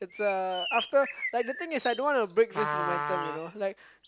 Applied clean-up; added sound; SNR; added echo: none; Bird + Trumpet; 6 dB; none.